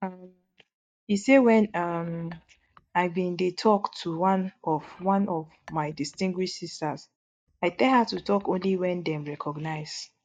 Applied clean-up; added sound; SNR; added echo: neural mask model DeepFilterNet 3.